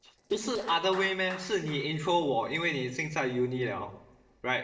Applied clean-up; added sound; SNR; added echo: neural separator model SepFormer DNS4.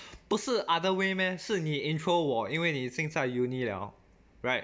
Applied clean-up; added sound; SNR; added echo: none; none; none; none.